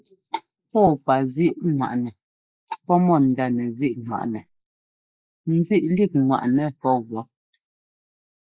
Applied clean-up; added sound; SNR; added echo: neural mask model Resemble Enhance denoiser.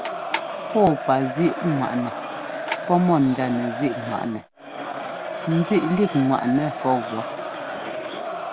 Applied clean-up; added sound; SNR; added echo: none; Crowd; 7 dB; none.